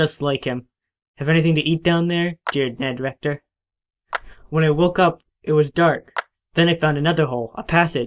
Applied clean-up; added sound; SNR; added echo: neural mask model DeepFilterNet 3.